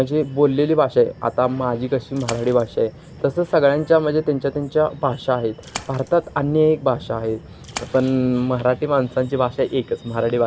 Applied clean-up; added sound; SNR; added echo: none; Splash, splatter; 20 dB; none.